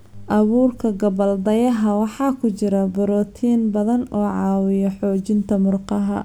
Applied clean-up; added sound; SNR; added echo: none; none; none; none.